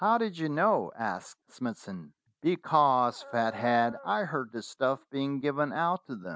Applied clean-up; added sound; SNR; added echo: none; Dog; 18 dB; none.